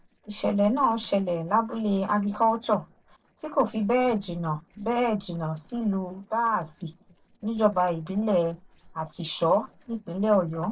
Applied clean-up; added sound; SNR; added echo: neural separator model SepFormer DNS4.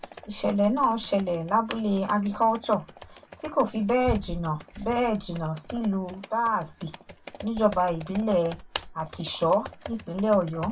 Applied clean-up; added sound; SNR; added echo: none; Computer keyboard; 13 dB; reverberation time 0.1 s.